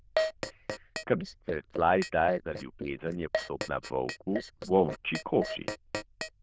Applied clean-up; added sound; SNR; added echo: neural diffusion model UNIVERSE++.